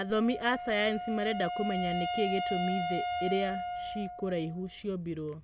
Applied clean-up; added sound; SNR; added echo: none; Wind instrument, woodwind instrument; 4 dB; none.